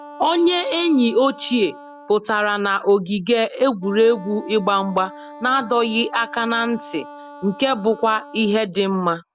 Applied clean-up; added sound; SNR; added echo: none; Wind instrument, woodwind instrument; 19 dB; none.